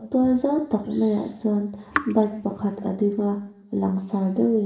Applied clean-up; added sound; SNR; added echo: none; Raindrop / Drip; 9 dB; reverberation time 0.8 s.